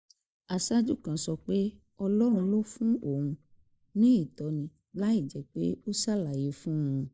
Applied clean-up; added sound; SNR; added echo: neural mask model Resemble Enhance denoiser.